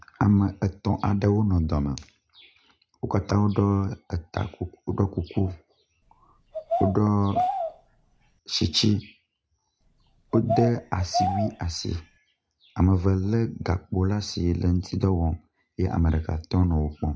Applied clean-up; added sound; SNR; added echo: none; Bird vocalization, bird call, bird song; 5 dB; none.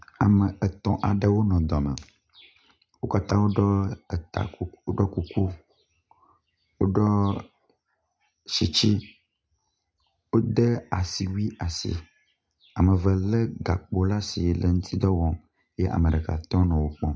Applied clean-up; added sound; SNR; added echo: none; none; none; none.